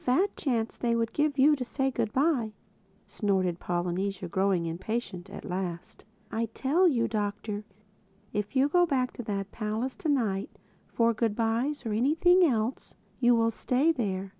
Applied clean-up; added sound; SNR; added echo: none; none; none; none.